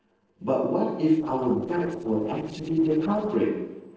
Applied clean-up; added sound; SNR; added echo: neural separator model SepFormer DNS4.